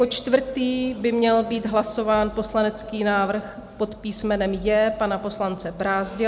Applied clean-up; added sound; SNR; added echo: none; none; none; none.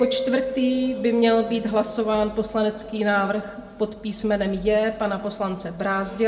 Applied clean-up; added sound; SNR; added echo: none; Mallet percussion; 12 dB; reverberation time 0.9 s.